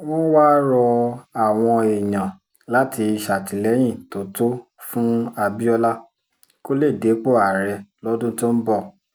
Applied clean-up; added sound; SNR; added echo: none; none; none; none.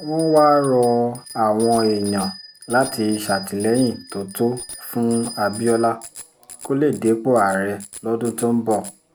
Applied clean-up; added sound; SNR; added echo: none; Bicycle bell; 17 dB; none.